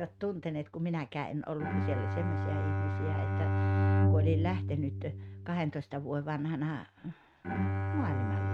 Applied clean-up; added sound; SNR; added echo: neural mask model RNNoise.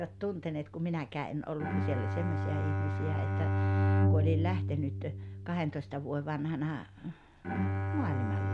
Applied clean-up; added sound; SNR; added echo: none; Bowed string instrument; -4 dB; none.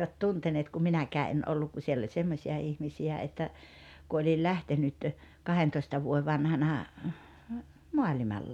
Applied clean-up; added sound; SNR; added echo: none; none; none; none.